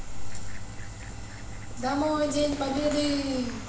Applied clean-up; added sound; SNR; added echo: none; Fowl; 14 dB; reverberation time 0.8 s.